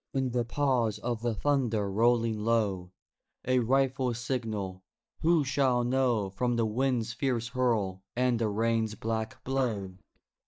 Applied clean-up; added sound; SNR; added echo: neural mask model DeepFilterNet 3.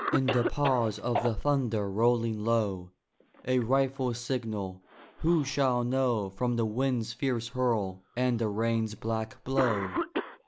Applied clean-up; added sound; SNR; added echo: none; Cough; 10 dB; none.